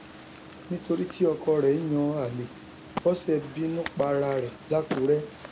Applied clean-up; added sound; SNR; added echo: none; Crack + Boat, Water vehicle; 14 dB; none.